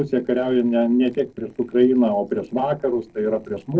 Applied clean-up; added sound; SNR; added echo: neural separator model SepFormer DNS4.